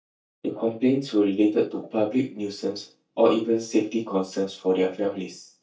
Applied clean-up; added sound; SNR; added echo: neural mask model DeepFilterNet 3.